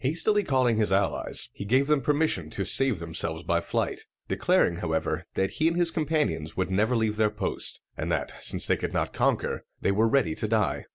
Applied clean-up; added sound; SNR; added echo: none; none; none; none.